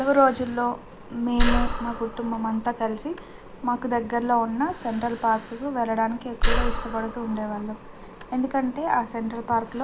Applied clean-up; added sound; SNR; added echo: none; Breathing; 3 dB; none.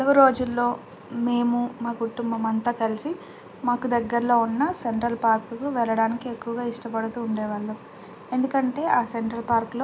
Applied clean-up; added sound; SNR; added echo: none; none; none; none.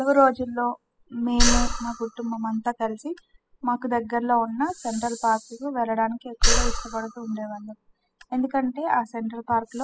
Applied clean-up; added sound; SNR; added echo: classical method spectral subtraction.